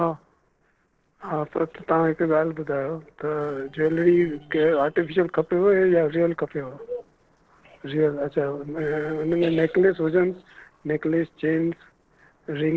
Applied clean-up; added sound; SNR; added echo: neural separator model SepFormer DNS4.